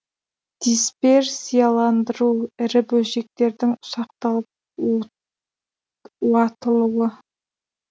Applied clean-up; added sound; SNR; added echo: none; none; none; none.